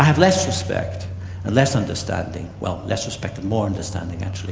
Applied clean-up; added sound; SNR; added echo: none; none; none; none.